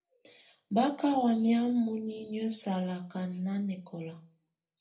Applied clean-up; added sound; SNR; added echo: none; none; none; reverberation time 0.3 s.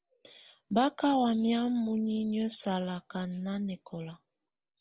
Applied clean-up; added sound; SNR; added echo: none; none; none; none.